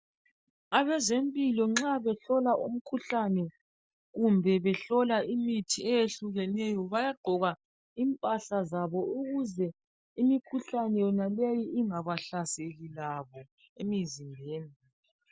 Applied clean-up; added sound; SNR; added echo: none; none; none; none.